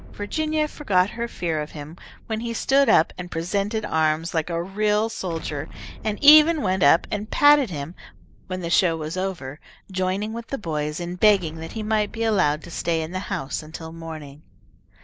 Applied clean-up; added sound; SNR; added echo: none; Explosion; 18 dB; none.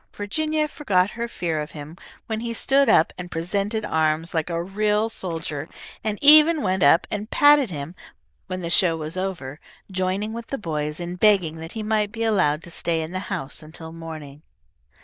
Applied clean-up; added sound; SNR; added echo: neural diffusion model UNIVERSE++.